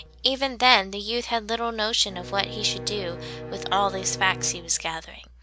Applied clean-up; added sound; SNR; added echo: none; Bowed string instrument; 13 dB; none.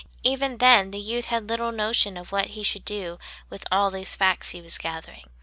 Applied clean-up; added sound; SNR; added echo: none; none; none; none.